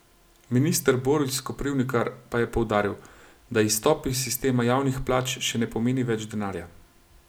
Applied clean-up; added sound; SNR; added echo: none; none; none; none.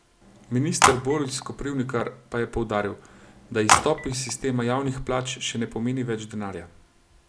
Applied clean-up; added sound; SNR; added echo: none; Telephone; 0 dB; none.